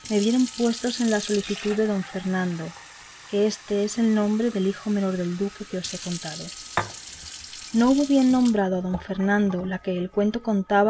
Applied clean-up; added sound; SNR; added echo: none; Fill (with liquid) / Sink (filling or washing); 15 dB; none.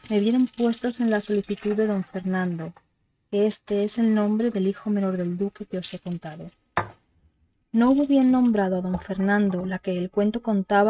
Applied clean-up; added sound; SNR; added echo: neural mask model RNNoise.